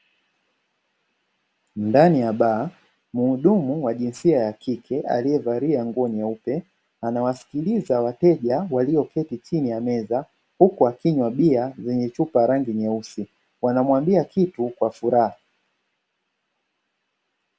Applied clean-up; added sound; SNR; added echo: none; none; none; none.